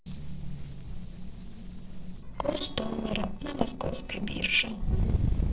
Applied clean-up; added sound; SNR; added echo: neural separator model SepFormer DNS4.